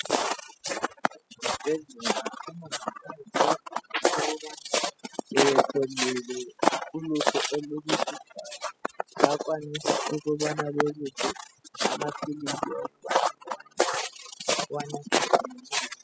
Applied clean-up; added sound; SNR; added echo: classical method spectral subtraction.